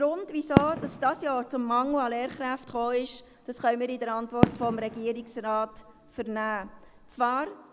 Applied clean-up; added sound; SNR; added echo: none; Fireworks; 4 dB; none.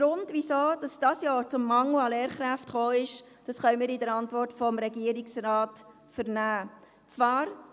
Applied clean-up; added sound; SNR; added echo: none; none; none; none.